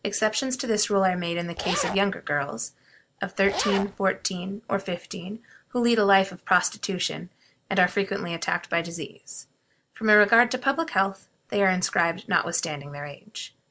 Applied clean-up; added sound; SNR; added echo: none; Zipper (clothing); 7 dB; none.